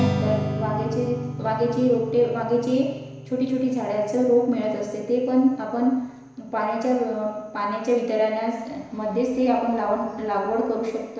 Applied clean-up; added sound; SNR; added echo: none; Strum; 10 dB; reverberation time 1.0 s.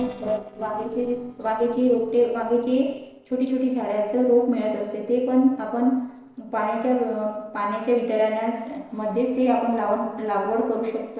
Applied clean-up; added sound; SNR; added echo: neural separator model SepFormer DNS4.